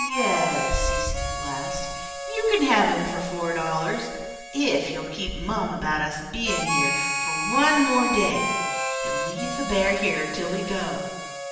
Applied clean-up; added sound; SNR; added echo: none; Harmonica; 3 dB; reverberation time 1.2 s.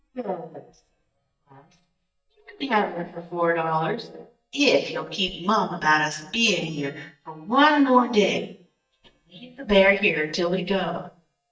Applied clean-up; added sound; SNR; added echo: neural mask model DeepFilterNet 3.